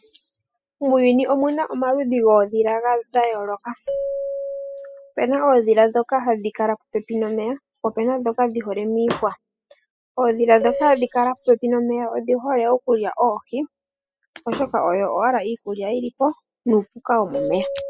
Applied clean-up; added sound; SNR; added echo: classical method spectral subtraction.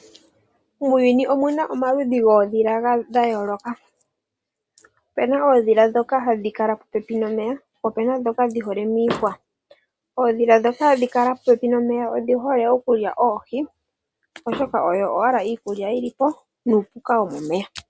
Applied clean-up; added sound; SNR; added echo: none; none; none; none.